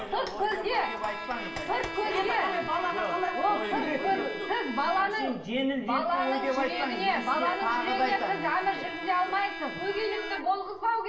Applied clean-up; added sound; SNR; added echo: none; Bowed string instrument; 10 dB; reverberation time 0.7 s.